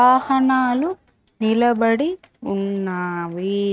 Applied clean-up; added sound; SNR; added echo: neural mask model RNNoise.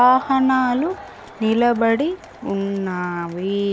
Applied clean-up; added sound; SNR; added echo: none; Crowd; 19 dB; none.